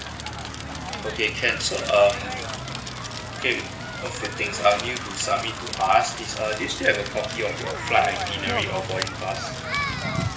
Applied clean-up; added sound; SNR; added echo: none; Crackle; 5 dB; reverberation time 1.7 s.